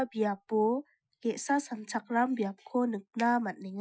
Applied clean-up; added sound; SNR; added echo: classical method Wiener filter.